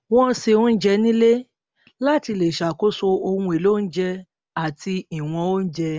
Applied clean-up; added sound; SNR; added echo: none; none; none; none.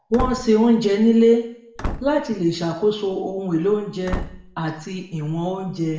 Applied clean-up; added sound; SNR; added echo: none; Slam / Wood; 12 dB; reverberation time 0.7 s.